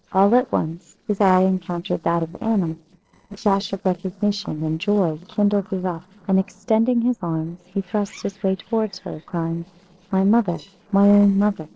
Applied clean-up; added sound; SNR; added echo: neural separator model SepFormer DNS4.